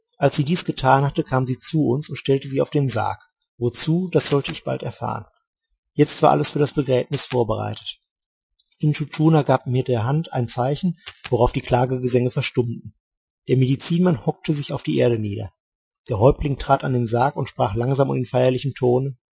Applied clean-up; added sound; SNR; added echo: classical method Wiener filter.